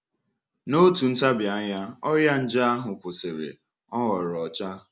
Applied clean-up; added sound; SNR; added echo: none; none; none; none.